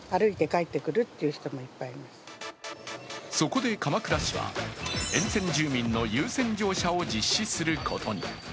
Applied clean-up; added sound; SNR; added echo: none; none; none; none.